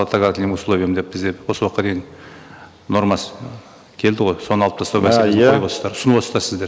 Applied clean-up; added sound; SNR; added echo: none; none; none; none.